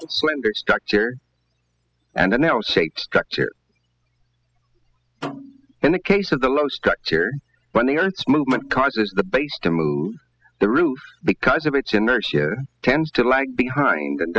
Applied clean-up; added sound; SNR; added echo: classical method spectral subtraction.